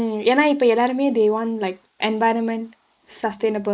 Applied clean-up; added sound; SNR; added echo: neural mask model Resemble Enhance denoiser.